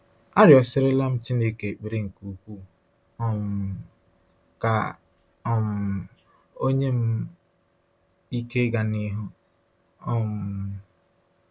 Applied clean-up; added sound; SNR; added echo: none; none; none; none.